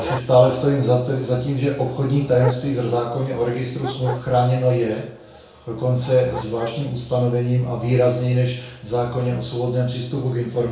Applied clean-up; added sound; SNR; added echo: none; Dog; 17 dB; reverberation time 0.6 s.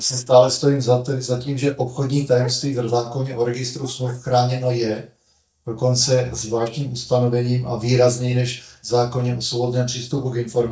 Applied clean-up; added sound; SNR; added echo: neural mask model DeepFilterNet 3.